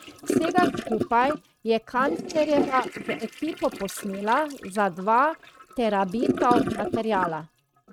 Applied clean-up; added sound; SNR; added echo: neural mask model RNNoise.